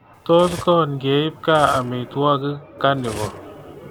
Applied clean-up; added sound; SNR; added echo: none; Cutlery, silverware; 17 dB; none.